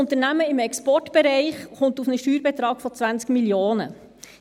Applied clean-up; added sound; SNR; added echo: none; none; none; none.